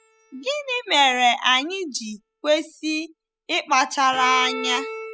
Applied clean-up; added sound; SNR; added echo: classical method spectral subtraction.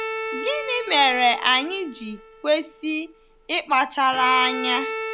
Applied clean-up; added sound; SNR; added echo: none; Bowed string instrument; 10 dB; none.